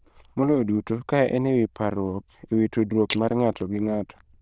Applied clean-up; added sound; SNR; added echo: neural diffusion model UNIVERSE++.